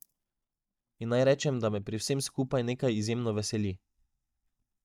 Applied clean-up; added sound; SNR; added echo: neural mask model DeepFilterNet 3.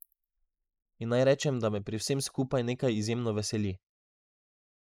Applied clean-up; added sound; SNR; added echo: neural mask model Resemble Enhance denoiser.